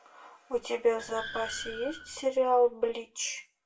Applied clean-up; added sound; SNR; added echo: none; Car; 13 dB; reverberation time 0.2 s.